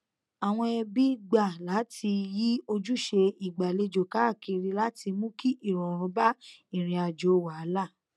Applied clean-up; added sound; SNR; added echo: none; none; none; none.